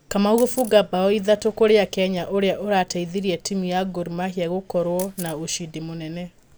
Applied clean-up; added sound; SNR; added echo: none; Camera; 19 dB; none.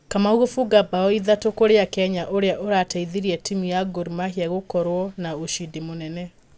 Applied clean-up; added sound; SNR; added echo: none; none; none; none.